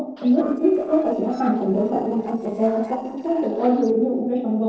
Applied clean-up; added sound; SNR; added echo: neural separator model SepFormer DNS4.